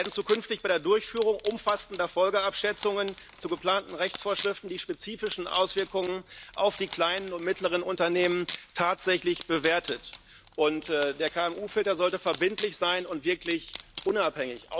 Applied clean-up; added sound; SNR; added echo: none; Wood; 9 dB; none.